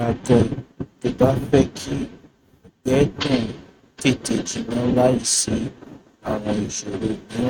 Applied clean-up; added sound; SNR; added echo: neural mask model RNNoise.